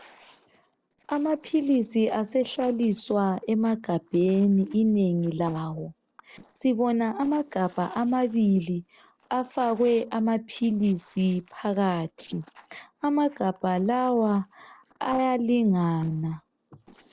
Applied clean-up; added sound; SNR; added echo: neural separator model SepFormer DNS4.